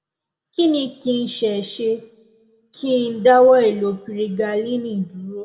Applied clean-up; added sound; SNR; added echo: none; none; none; reverberation time 0.6 s.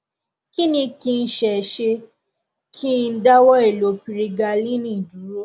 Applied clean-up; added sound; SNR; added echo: none; none; none; none.